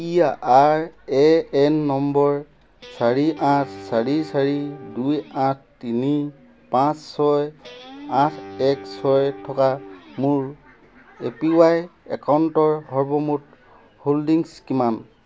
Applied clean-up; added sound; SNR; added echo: none; Guitar; 17 dB; none.